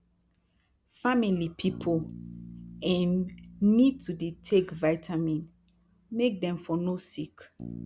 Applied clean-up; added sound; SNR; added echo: none; Bass guitar; 18 dB; none.